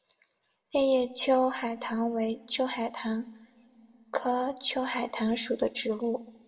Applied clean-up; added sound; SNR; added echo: none; none; none; reverberation time 1.9 s.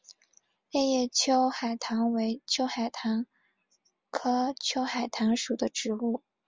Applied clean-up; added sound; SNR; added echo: none; none; none; none.